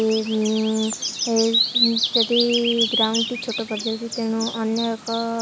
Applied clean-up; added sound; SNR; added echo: none; Bird vocalization, bird call, bird song; 2 dB; none.